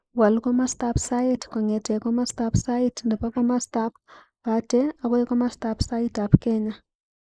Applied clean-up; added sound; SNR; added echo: neural mask model Resemble Enhance denoiser.